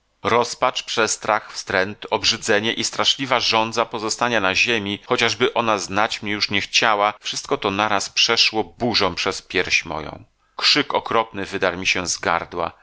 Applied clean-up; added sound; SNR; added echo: none; none; none; none.